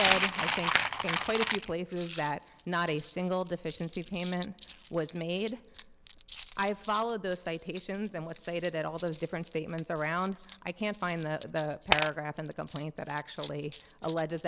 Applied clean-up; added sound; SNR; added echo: none; Coin (dropping); 2 dB; none.